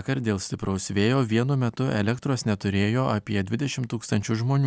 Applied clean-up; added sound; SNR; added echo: none; none; none; none.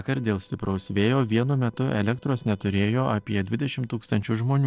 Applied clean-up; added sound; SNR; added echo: neural separator model SepFormer DNS4.